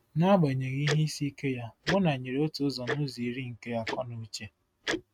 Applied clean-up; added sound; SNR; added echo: neural mask model RNNoise.